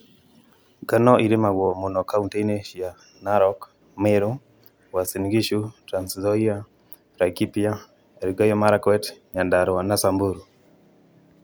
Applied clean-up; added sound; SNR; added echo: none; none; none; none.